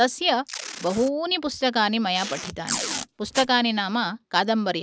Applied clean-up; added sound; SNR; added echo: none; Packing tape, duct tape; 10 dB; none.